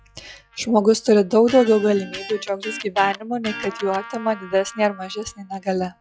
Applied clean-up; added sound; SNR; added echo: classical method log-MMSE.